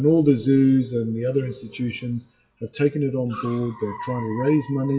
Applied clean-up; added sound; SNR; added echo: classical method WPE with log-MMSE.